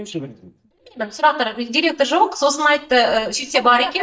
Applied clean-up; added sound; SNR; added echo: neural mask model DeepFilterNet 3.